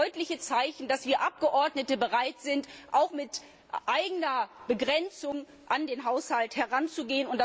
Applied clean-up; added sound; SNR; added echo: none; none; none; none.